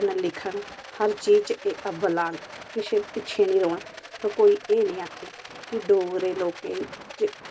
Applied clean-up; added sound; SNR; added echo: none; Rattle; 16 dB; none.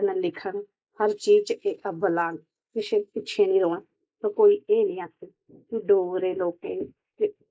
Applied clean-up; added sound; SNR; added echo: neural mask model Resemble Enhance denoiser.